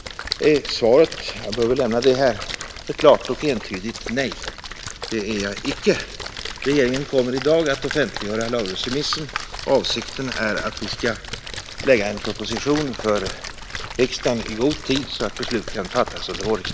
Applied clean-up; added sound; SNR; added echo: none; Splash, splatter; 10 dB; none.